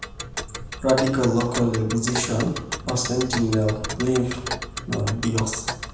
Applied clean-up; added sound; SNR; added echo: none; Tick; 7 dB; reverberation time 0.8 s.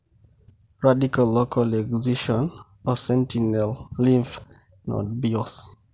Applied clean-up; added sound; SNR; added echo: none; none; none; none.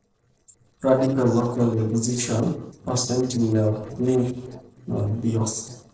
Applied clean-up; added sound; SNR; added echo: neural separator model SepFormer DNS4.